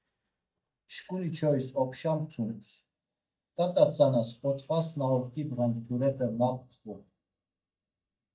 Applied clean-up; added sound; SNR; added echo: neural mask model DeepFilterNet 3.